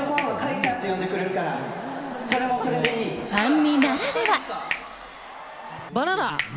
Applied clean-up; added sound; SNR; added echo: none; Hands; 10 dB; none.